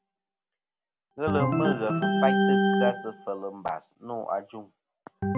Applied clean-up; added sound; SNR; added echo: none; Organ; -4 dB; none.